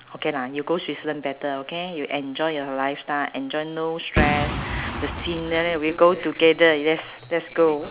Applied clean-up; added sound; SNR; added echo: none; Boom; 5 dB; none.